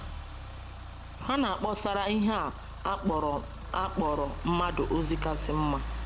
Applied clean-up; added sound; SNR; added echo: none; Idling / Engine starting / Accelerating, revving, vroom / Car; 7 dB; none.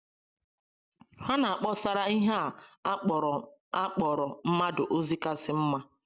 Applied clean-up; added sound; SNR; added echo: none; none; none; none.